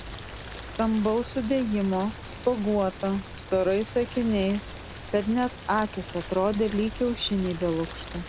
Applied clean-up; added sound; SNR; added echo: none; Rain; 12 dB; none.